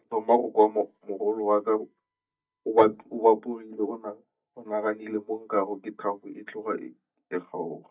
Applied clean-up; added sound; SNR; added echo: neural mask model DeepFilterNet 3.